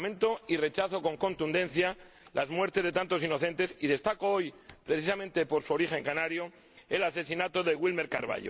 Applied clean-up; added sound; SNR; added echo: none; none; none; none.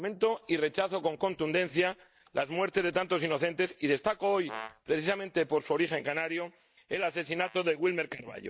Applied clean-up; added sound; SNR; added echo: neural mask model DeepFilterNet 3.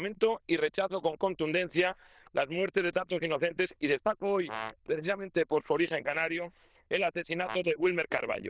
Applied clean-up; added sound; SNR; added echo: neural diffusion model UNIVERSE++.